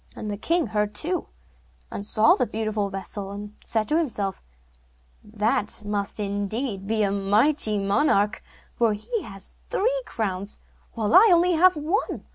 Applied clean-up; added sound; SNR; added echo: none; none; none; none.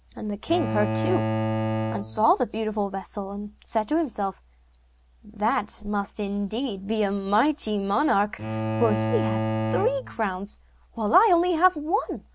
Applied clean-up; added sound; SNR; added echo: none; Bowed string instrument; 4 dB; none.